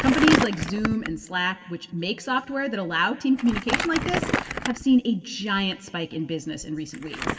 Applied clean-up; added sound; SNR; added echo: none; Crumpling, crinkling; 5 dB; reverberation time 1.3 s.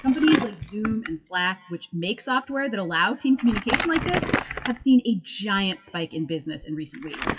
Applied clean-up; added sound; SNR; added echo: classical method WPE with log-MMSE.